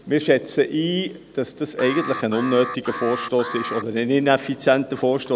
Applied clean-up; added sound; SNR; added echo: none; Alarm; 11 dB; none.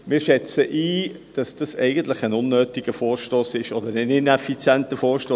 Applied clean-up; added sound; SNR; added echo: none; none; none; none.